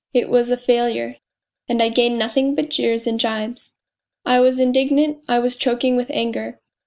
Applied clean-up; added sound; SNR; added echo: none; none; none; none.